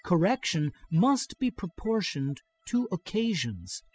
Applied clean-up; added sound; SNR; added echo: classical method spectral subtraction.